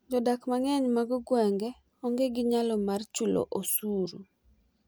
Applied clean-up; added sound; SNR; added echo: none; none; none; none.